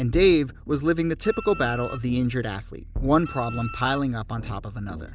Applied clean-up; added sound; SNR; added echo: none; Wind instrument, woodwind instrument; 15 dB; none.